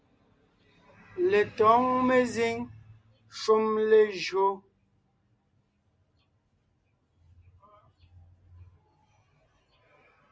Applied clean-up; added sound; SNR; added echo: none; none; none; none.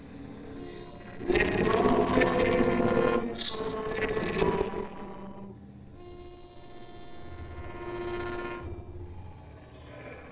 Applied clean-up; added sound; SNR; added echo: neural separator model SepFormer DNS4.